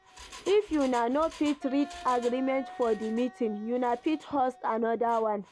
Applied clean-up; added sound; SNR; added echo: none; Engine + Wind instrument, woodwind instrument; 18 dB; none.